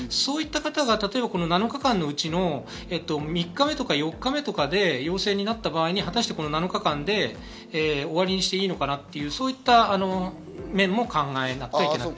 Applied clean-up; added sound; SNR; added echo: none; none; none; none.